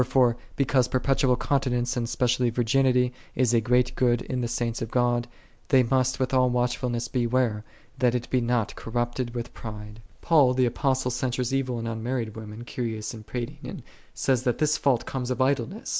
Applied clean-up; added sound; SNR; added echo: none; none; none; none.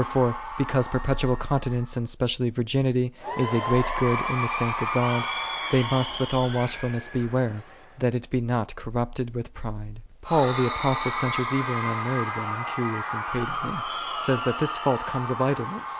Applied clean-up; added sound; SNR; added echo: none; Crowd / Cheering; 6 dB; none.